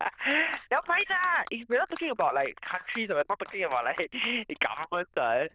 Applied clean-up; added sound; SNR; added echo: neural diffusion model UNIVERSE++.